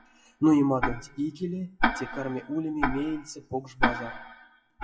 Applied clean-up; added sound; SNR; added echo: classical method WPE with log-MMSE.